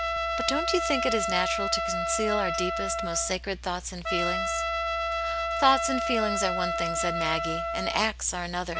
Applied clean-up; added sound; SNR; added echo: none; Trumpet; 0 dB; none.